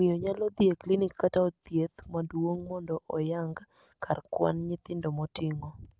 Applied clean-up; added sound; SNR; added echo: none; none; none; none.